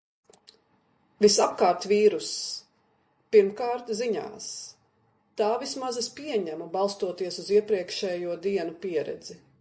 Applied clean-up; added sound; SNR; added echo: none; none; none; none.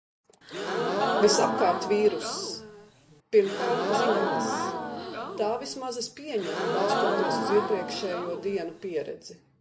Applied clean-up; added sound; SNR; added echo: none; Crowd / Gasp; 0 dB; none.